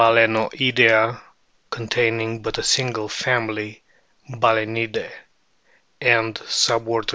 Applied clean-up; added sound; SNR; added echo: none; none; none; none.